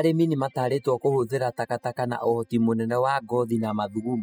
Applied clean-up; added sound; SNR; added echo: classical method spectral subtraction.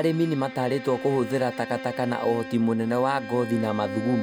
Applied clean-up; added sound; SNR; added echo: none; Bowed string instrument; 11 dB; none.